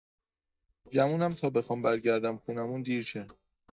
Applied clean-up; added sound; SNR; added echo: neural mask model DeepFilterNet 3.